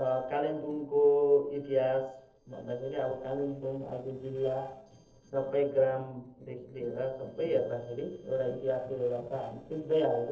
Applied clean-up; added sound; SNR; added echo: neural separator model SepFormer DNS4.